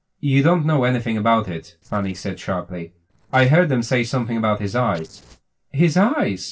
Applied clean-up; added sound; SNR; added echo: neural separator model SepFormer DNS4.